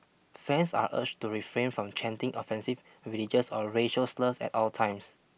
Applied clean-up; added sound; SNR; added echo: none; none; none; none.